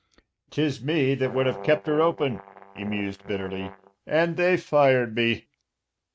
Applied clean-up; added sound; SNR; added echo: neural mask model RNNoise.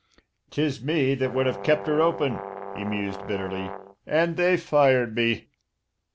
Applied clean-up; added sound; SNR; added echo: none; Brass instrument; 11 dB; none.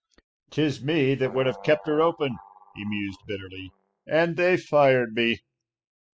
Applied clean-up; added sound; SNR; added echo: classical method spectral subtraction.